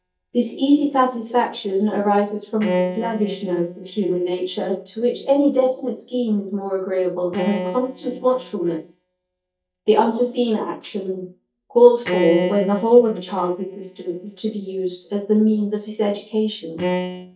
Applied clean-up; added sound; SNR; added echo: neural mask model DeepFilterNet 3.